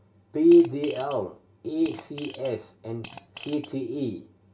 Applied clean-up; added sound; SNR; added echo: none; Fart; 20 dB; reverberation time 0.2 s.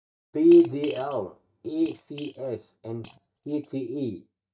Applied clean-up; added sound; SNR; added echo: neural mask model DeepFilterNet 3.